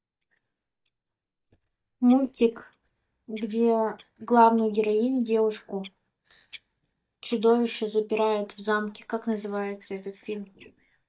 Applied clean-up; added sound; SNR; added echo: neural mask model DeepFilterNet 3.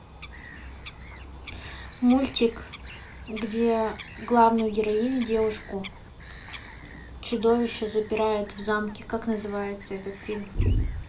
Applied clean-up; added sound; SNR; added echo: none; Bird vocalization, bird call, bird song; 17 dB; reverberation time 0.3 s.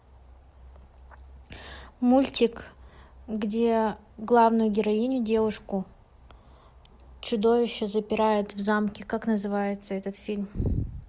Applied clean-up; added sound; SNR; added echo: none; none; none; none.